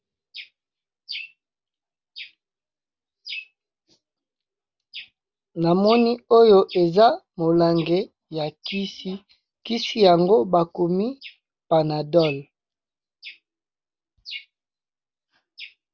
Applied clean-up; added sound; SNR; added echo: none; none; none; none.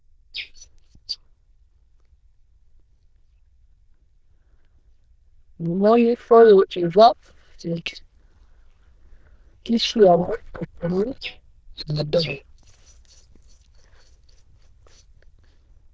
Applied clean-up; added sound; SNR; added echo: neural diffusion model UNIVERSE++.